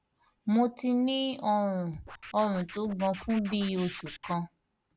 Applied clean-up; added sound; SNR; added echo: none; Scratching (performance technique); 16 dB; none.